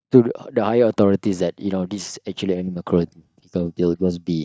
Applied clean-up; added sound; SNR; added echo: neural mask model DeepFilterNet 3.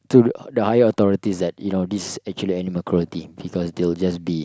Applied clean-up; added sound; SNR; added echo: none; none; none; none.